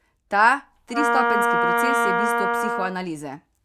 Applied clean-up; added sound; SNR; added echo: none; Wind instrument, woodwind instrument; -3 dB; none.